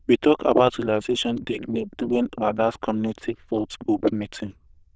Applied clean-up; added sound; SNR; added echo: neural diffusion model UNIVERSE++.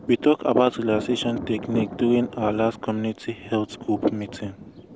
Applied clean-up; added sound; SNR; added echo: none; Thunder; 13 dB; none.